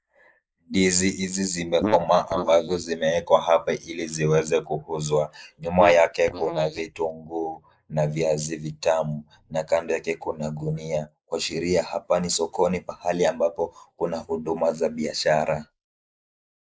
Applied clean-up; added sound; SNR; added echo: neural mask model Resemble Enhance denoiser.